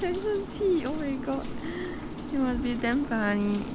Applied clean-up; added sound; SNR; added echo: none; Rain; 7 dB; none.